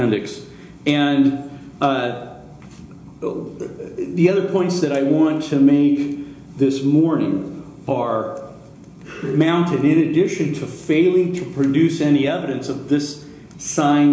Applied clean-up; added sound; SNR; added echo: none; none; none; reverberation time 0.4 s.